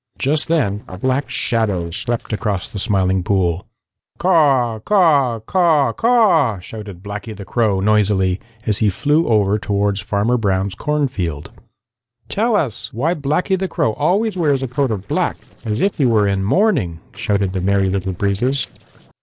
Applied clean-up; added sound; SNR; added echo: neural separator model SepFormer DNS4.